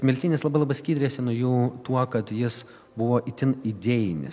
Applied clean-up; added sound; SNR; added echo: none; none; none; none.